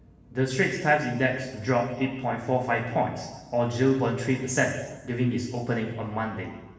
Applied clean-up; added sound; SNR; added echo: none; none; none; reverberation time 1.2 s.